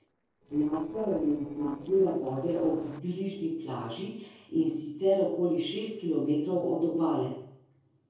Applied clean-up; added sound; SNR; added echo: neural separator model SepFormer DNS4.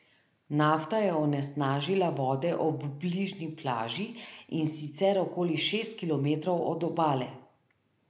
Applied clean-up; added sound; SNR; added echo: none; none; none; none.